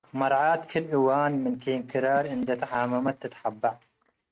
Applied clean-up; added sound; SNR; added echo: neural mask model RNNoise.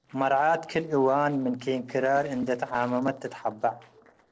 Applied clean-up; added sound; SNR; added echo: neural separator model SepFormer DNS4.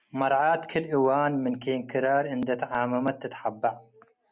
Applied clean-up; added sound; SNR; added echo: none; none; none; none.